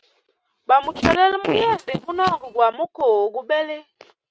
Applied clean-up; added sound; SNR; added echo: neural mask model RNNoise.